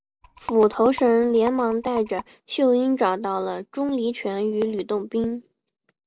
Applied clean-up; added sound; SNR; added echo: none; Rattle; 16 dB; none.